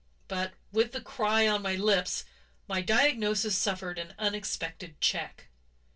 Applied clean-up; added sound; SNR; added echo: none; none; none; reverberation time 0.1 s.